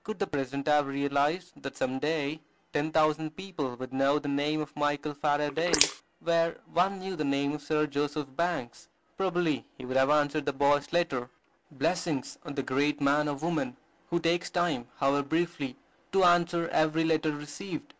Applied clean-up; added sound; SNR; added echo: neural mask model Resemble Enhance denoiser.